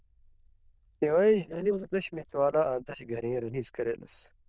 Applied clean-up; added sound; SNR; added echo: neural diffusion model UNIVERSE++.